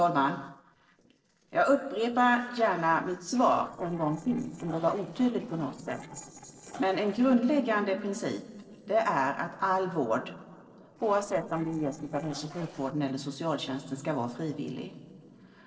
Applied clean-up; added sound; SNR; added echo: neural separator model SepFormer DNS4.